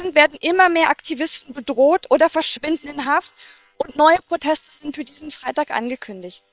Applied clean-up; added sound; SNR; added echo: neural separator model SepFormer WHAM!.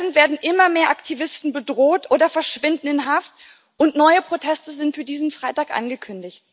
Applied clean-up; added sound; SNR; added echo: none; none; none; none.